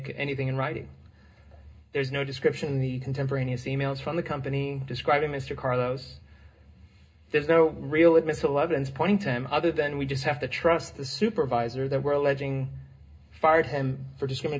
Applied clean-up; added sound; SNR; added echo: none; none; none; reverberation time 0.2 s.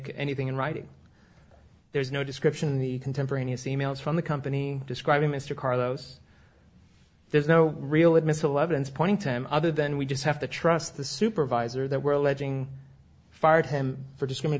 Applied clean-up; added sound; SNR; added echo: none; none; none; none.